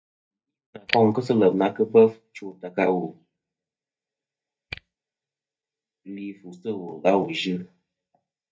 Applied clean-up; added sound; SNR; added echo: neural mask model DeepFilterNet 3.